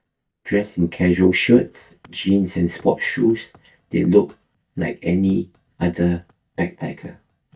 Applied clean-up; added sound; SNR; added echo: neural mask model DeepFilterNet 3.